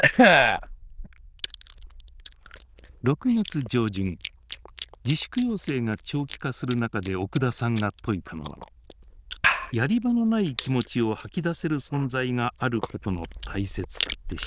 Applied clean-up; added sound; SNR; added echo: neural diffusion model UNIVERSE++.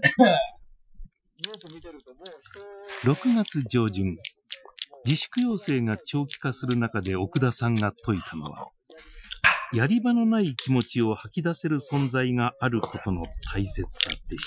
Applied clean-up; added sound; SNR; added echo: classical method Wiener filter.